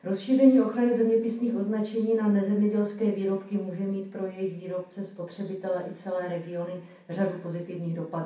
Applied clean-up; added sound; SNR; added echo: none; none; none; reverberation time 0.6 s.